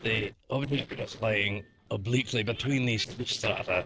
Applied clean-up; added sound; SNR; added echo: neural separator model SepFormer DNS4.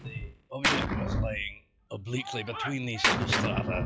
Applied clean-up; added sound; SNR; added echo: classical method log-MMSE.